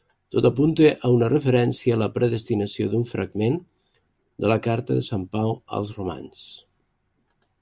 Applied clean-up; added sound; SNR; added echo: none; none; none; none.